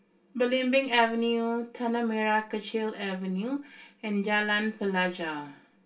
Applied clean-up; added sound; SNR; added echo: none; none; none; reverberation time 0.2 s.